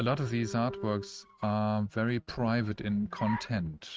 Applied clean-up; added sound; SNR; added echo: neural mask model RNNoise.